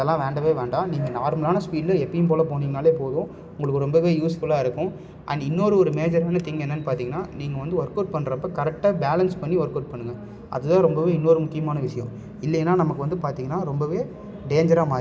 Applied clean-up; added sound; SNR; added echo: none; none; none; none.